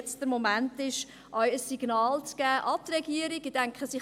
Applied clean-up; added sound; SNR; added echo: none; none; none; none.